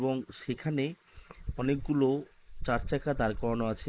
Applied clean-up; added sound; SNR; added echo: neural mask model Resemble Enhance denoiser.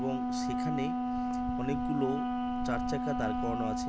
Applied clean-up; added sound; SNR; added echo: none; Wind instrument, woodwind instrument; -4 dB; none.